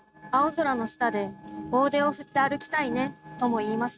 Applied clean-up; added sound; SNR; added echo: neural mask model RNNoise.